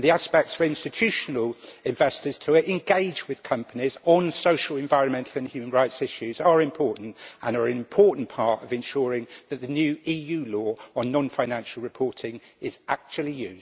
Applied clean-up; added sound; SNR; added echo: none; none; none; none.